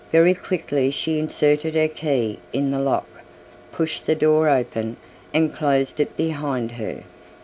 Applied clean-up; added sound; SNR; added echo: none; none; none; none.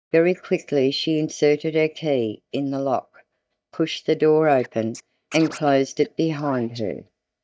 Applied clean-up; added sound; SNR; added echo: neural mask model DeepFilterNet 3.